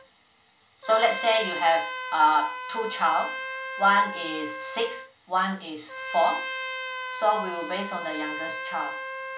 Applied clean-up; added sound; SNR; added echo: none; Trumpet; 8 dB; reverberation time 0.4 s.